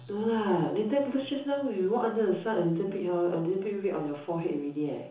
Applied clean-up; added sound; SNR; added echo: none; none; none; reverberation time 0.7 s.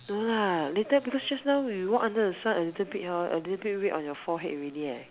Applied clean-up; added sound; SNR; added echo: none; none; none; none.